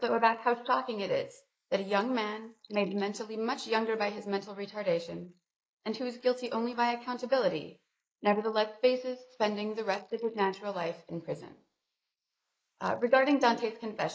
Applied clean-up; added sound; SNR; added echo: neural mask model Resemble Enhance denoiser.